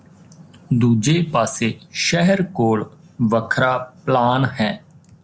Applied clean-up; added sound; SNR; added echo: none; none; none; none.